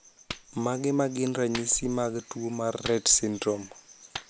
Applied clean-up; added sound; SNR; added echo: none; Clapping; 16 dB; none.